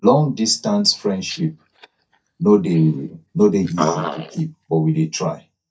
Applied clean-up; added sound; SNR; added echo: neural mask model DeepFilterNet 3.